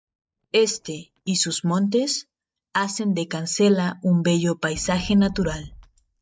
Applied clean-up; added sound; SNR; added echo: neural mask model DeepFilterNet 3.